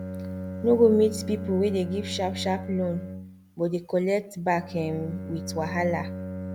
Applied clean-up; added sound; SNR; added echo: none; Bowed string instrument; 9 dB; none.